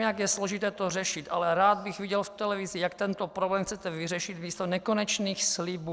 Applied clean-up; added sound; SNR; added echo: neural separator model SepFormer DNS4.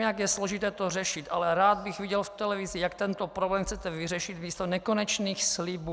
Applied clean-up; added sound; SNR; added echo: none; none; none; none.